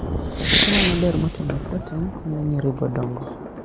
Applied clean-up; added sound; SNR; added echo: none; Fireworks; 0 dB; none.